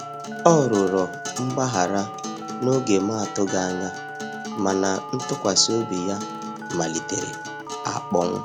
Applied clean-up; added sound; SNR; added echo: none; Acoustic guitar + Telephone; 8 dB; none.